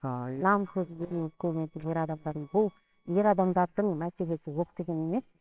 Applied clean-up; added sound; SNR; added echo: neural separator model SepFormer WHAMR!.